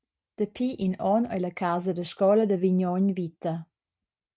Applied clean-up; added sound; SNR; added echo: none; none; none; none.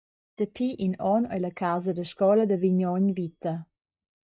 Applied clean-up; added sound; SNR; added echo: neural mask model DeepFilterNet 3.